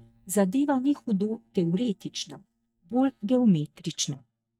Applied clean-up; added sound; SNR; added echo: neural mask model DeepFilterNet 3.